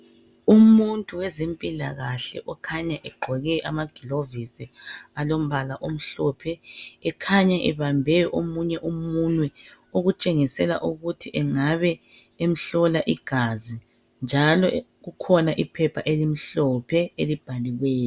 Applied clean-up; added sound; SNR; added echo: none; none; none; none.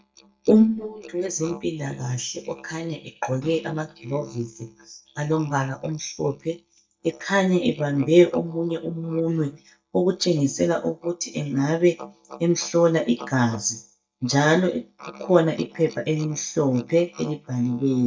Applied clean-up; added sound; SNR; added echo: neural mask model DeepFilterNet 3.